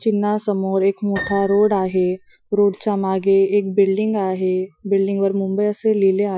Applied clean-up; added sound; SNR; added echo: classical method Wiener filter.